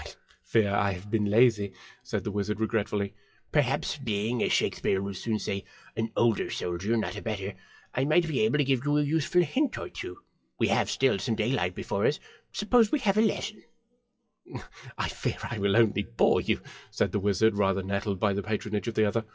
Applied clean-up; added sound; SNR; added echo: classical method WPE with log-MMSE.